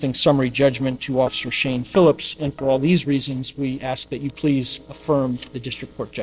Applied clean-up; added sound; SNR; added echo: neural separator model SepFormer DNS4.